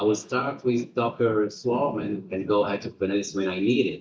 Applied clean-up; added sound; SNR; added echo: neural mask model DeepFilterNet 3.